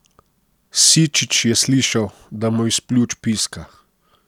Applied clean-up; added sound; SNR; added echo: none; none; none; none.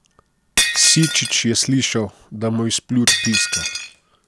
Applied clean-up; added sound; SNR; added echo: none; Shatter; 4 dB; none.